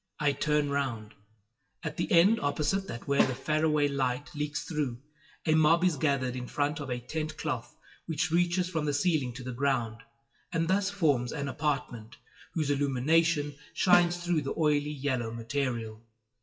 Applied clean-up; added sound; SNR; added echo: classical method WPE with log-MMSE.